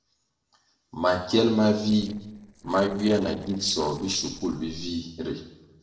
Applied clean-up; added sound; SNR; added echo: neural separator model SepFormer DNS4.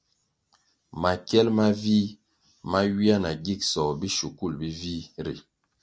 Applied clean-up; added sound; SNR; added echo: none; none; none; none.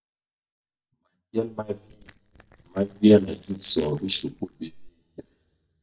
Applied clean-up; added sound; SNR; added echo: neural mask model DeepFilterNet 3.